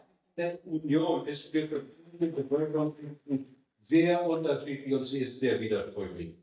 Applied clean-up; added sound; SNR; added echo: neural mask model DeepFilterNet 3.